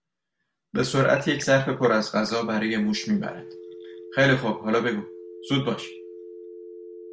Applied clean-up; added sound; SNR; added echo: none; Telephone; 16 dB; none.